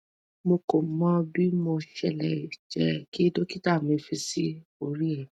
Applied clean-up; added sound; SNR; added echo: none; none; none; none.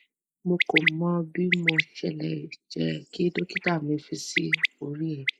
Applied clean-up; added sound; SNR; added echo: neural mask model Resemble Enhance denoiser.